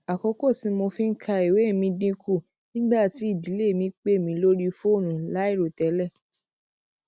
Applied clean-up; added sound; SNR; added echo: none; none; none; none.